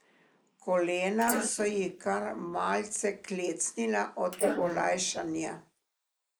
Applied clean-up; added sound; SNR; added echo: neural mask model Resemble Enhance denoiser.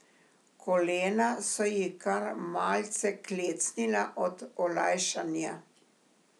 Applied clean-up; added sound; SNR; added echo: none; none; none; none.